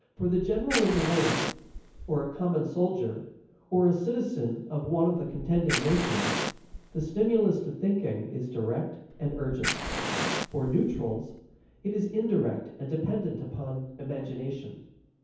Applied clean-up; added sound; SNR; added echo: none; Fire; 5 dB; reverberation time 0.9 s.